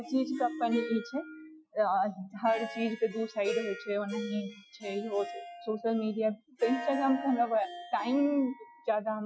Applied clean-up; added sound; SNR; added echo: classical method Wiener filter.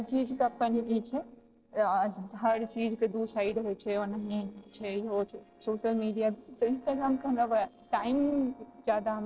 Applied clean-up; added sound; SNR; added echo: neural separator model SepFormer DNS4.